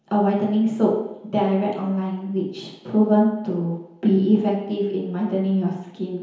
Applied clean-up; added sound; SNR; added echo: none; none; none; reverberation time 1.0 s.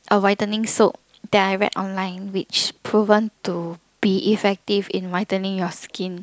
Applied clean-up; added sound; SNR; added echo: none; none; none; none.